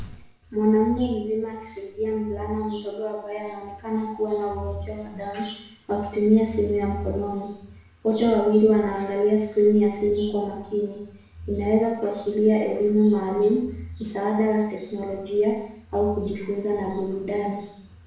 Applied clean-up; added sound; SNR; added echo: none; none; none; reverberation time 0.6 s.